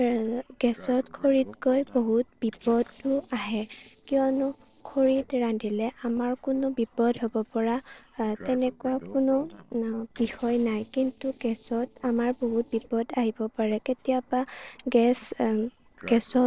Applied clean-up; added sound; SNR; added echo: neural separator model SepFormer DNS4.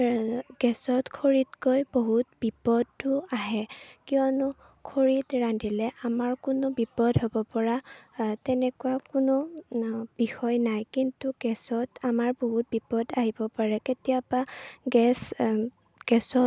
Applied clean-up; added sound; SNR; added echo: none; none; none; none.